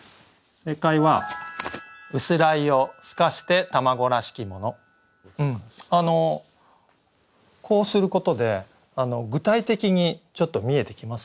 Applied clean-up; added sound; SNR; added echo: none; none; none; none.